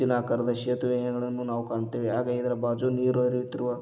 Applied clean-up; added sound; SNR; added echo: none; none; none; none.